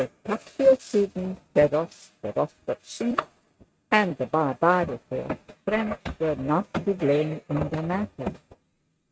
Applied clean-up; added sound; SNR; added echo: neural mask model RNNoise.